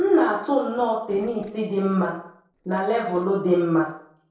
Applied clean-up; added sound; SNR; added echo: neural separator model SepFormer DNS4.